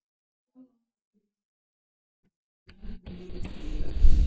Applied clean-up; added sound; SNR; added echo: neural mask model DeepFilterNet 3.